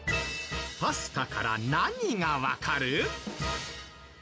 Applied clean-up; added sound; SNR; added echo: none; none; none; none.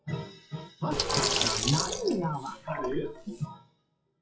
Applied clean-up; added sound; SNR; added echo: classical method WPE with log-MMSE.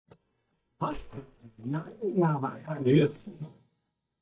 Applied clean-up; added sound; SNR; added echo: neural mask model DeepFilterNet 3.